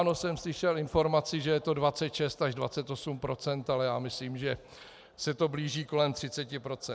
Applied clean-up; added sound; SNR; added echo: none; none; none; none.